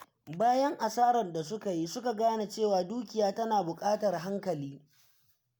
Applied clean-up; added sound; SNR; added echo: none; none; none; none.